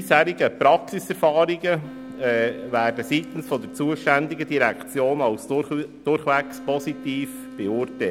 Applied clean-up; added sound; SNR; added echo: none; Wind instrument, woodwind instrument; 16 dB; none.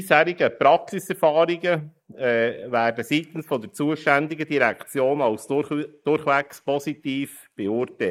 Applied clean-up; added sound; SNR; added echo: neural mask model Resemble Enhance denoiser.